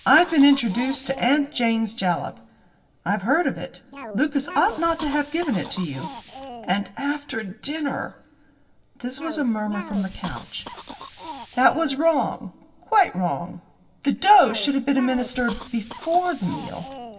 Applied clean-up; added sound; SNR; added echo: none; Cough; 16 dB; reverberation time 0.7 s.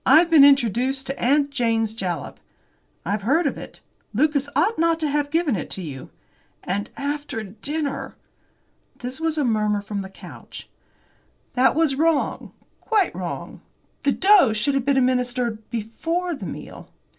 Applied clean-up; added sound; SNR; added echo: none; none; none; none.